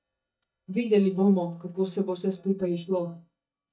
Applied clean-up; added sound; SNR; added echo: neural mask model DeepFilterNet 3.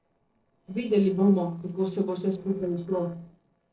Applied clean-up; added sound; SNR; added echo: neural separator model SepFormer DNS4.